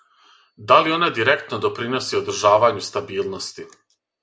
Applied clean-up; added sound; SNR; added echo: none; none; none; none.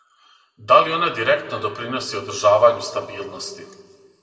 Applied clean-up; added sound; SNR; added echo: none; none; none; reverberation time 1.6 s.